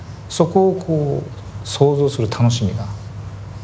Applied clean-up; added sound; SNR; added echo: none; none; none; none.